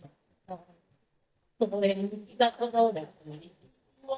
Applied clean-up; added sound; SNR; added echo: neural mask model DeepFilterNet 3.